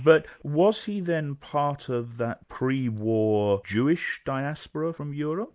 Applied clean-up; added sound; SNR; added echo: none; none; none; none.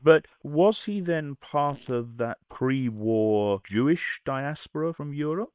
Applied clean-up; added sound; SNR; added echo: neural separator model SepFormer WHAM!.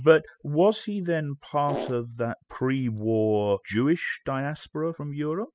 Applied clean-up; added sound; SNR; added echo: classical method spectral subtraction.